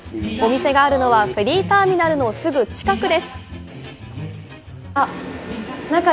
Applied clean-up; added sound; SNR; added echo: none; none; none; none.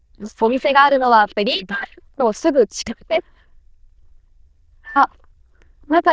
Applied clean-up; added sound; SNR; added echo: neural diffusion model UNIVERSE++.